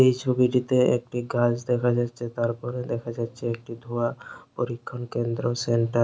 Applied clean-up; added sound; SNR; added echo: none; none; none; none.